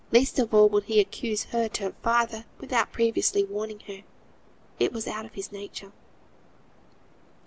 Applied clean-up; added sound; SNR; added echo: none; none; none; none.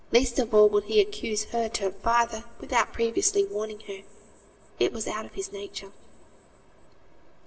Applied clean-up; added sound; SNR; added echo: none; none; none; reverberation time 1.3 s.